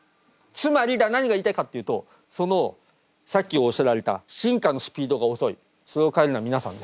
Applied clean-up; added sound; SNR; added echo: none; none; none; none.